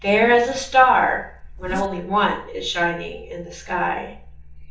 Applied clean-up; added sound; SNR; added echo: neural separator model SepFormer DNS4.